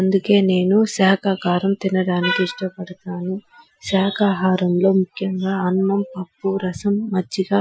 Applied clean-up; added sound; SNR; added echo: classical method Wiener filter.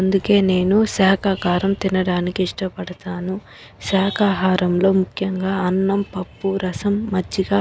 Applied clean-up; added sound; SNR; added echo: none; none; none; none.